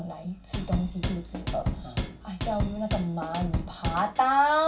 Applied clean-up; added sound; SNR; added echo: none; Drum / Drum kit; 3 dB; reverberation time 0.2 s.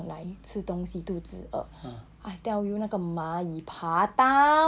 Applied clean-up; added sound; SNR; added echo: none; none; none; none.